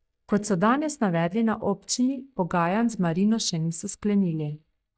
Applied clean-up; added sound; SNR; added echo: neural mask model DeepFilterNet 3.